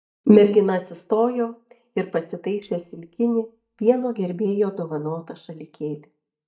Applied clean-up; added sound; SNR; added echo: neural mask model DeepFilterNet 3.